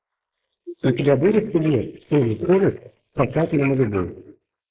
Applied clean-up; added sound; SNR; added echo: neural mask model Resemble Enhance denoiser.